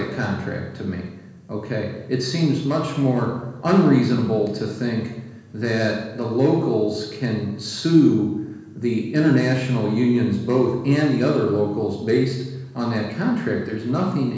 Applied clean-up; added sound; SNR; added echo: none; none; none; reverberation time 1.1 s.